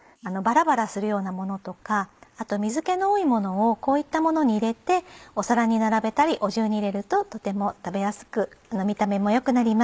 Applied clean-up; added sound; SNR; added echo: neural mask model Resemble Enhance denoiser.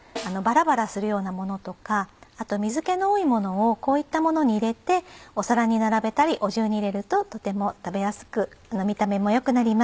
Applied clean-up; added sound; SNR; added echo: none; Snare drum; 18 dB; none.